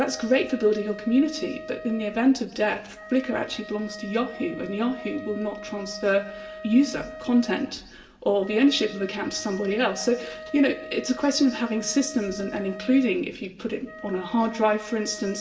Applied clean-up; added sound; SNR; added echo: none; Wind instrument, woodwind instrument; 15 dB; reverberation time 0.8 s.